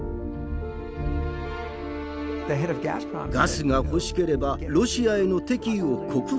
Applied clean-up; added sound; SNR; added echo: none; none; none; none.